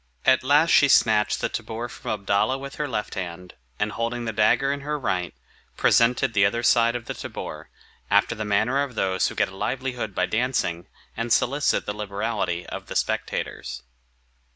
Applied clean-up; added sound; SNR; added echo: none; none; none; none.